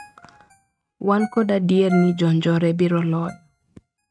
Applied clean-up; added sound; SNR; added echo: neural mask model RNNoise.